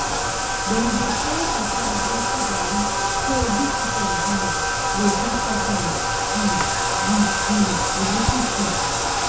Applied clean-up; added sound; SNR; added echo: none; Bathtub (filling or washing); -5 dB; reverberation time 0.5 s.